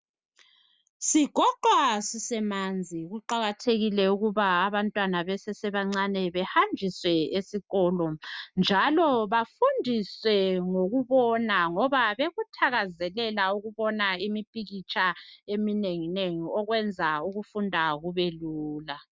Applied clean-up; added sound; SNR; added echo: none; none; none; none.